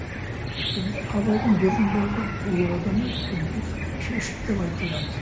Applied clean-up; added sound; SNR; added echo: none; Cricket / Chicken, rooster; 3 dB; reverberation time 2.2 s.